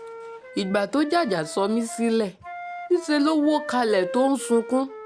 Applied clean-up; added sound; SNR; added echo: none; Wind instrument, woodwind instrument; 13 dB; none.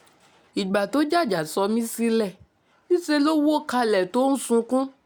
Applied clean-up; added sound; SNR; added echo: none; none; none; none.